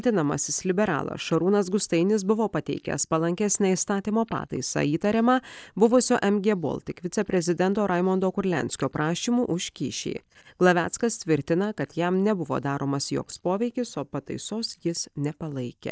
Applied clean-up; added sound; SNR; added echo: neural mask model DeepFilterNet 3.